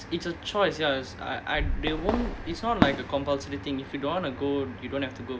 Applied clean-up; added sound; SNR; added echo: none; Fireworks; 3 dB; none.